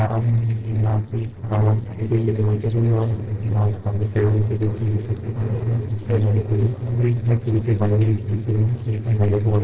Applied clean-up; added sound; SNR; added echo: neural separator model SepFormer DNS4.